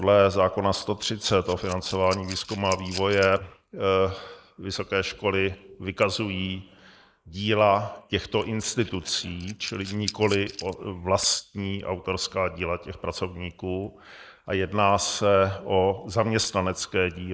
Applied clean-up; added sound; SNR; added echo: neural mask model Resemble Enhance denoiser.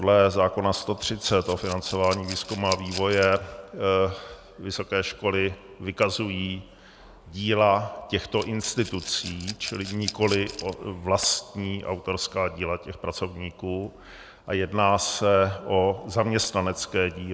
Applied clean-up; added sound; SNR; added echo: none; Rattle / Glass; 13 dB; none.